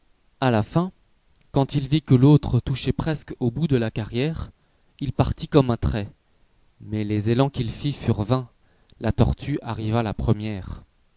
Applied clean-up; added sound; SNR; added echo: none; none; none; none.